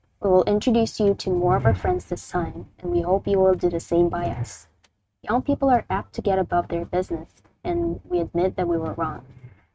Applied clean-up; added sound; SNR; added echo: neural mask model RNNoise.